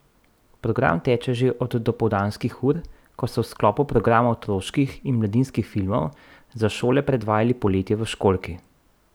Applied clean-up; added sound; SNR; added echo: none; none; none; none.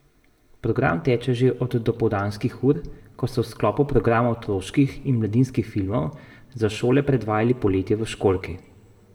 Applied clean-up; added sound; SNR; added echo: none; none; none; reverberation time 0.9 s.